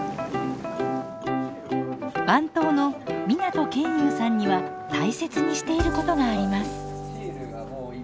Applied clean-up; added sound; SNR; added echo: none; none; none; none.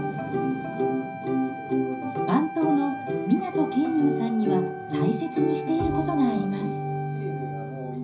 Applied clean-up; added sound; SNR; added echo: none; Wind instrument, woodwind instrument; 12 dB; reverberation time 0.5 s.